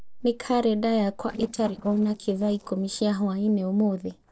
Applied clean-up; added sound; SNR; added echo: neural separator model SepFormer DNS4.